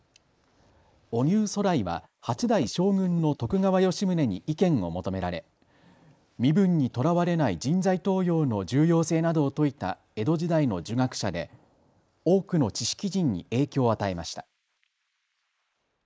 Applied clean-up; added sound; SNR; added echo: neural mask model Resemble Enhance denoiser.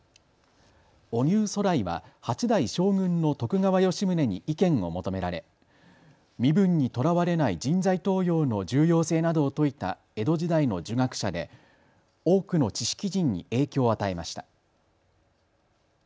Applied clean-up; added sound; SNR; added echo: none; none; none; none.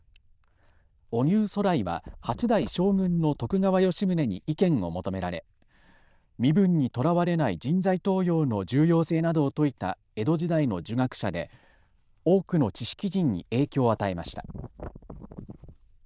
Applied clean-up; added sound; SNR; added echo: neural diffusion model UNIVERSE++.